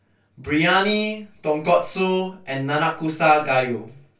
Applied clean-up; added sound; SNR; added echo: none; none; none; reverberation time 0.2 s.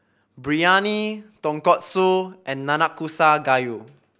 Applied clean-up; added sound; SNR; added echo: none; none; none; none.